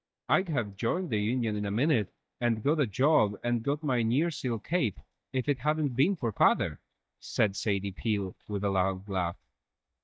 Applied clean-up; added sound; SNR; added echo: neural mask model DeepFilterNet 3.